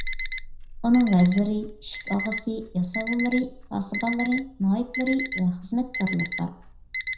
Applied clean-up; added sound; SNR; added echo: none; Alarm; 7 dB; reverberation time 0.5 s.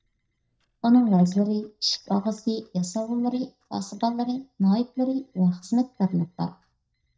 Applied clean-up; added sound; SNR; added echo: neural mask model DeepFilterNet 3.